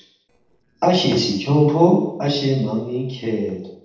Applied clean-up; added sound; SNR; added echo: neural separator model SepFormer DNS4.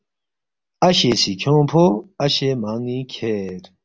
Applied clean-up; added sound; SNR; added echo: none; none; none; none.